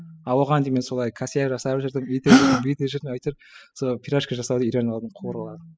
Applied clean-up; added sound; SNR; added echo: classical method spectral subtraction.